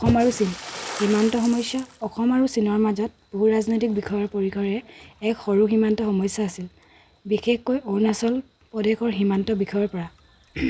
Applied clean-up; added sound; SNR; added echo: none; Splash, splatter; 16 dB; none.